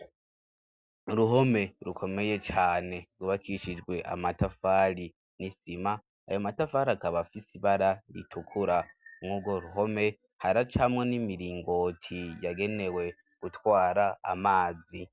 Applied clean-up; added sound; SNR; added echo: none; none; none; none.